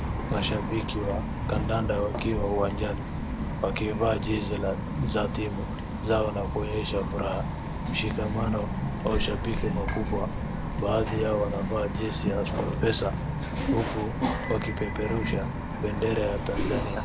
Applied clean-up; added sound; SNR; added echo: none; Bird vocalization, bird call, bird song; 0 dB; none.